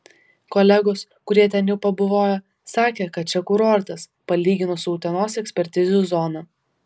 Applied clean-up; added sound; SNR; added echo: none; none; none; none.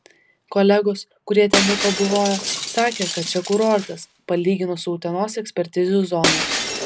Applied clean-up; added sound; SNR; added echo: none; Shatter; 6 dB; none.